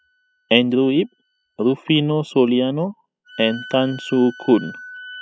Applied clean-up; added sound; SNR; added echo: classical method spectral subtraction.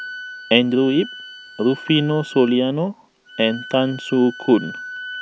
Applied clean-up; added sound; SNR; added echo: none; Wind instrument, woodwind instrument; 16 dB; none.